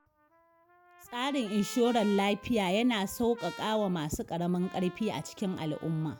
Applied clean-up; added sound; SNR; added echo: none; Trumpet; 19 dB; none.